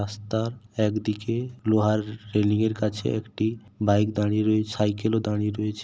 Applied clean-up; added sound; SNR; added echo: none; none; none; none.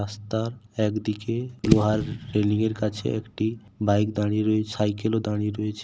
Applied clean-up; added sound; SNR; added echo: none; Fireworks / Boom; 7 dB; none.